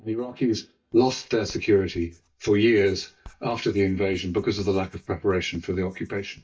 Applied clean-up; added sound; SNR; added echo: neural mask model DeepFilterNet 3.